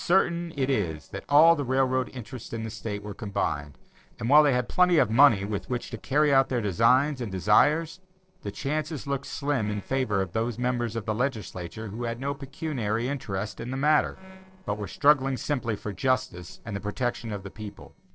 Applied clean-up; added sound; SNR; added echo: neural separator model SepFormer DNS4.